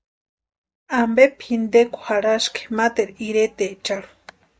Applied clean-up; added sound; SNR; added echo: none; none; none; none.